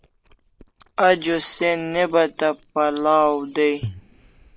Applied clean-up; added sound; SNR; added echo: none; Chewing, mastication; 20 dB; none.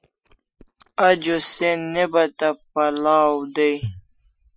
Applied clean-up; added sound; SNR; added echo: classical method Wiener filter.